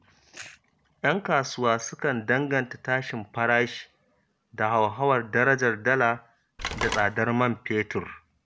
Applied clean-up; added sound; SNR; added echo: none; Telephone; 9 dB; none.